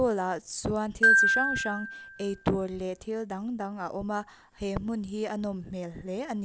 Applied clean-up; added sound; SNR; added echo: none; Glockenspiel; -3 dB; none.